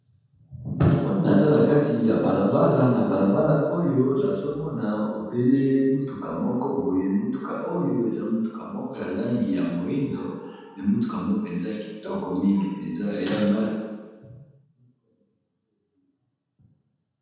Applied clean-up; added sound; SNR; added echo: none; none; none; reverberation time 1.2 s.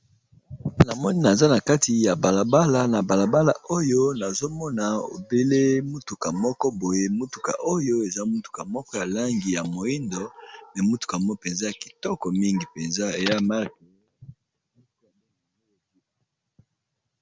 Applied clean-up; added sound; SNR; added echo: none; none; none; none.